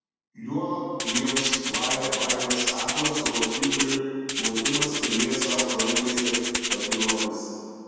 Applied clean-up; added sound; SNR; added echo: none; Rattle (instrument); -2 dB; reverberation time 2.1 s.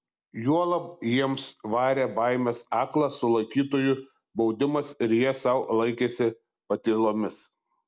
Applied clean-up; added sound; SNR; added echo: none; none; none; none.